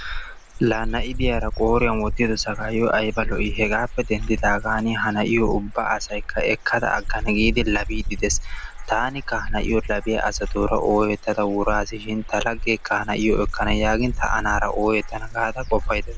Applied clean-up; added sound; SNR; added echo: none; Bird / Dog; 4 dB; none.